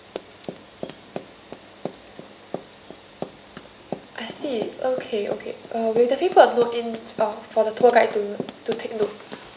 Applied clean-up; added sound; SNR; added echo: none; Run; 13 dB; none.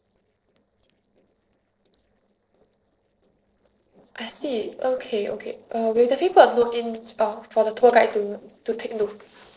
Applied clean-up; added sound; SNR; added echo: neural separator model SepFormer DNS4.